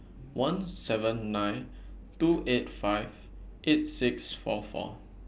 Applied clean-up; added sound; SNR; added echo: none; none; none; none.